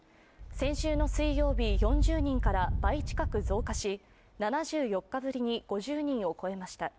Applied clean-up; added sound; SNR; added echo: none; Thunder / Wind; -3 dB; none.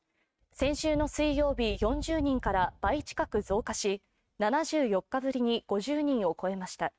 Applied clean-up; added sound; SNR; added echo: neural mask model RNNoise.